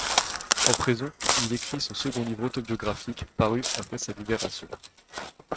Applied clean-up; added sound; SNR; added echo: neural mask model RNNoise.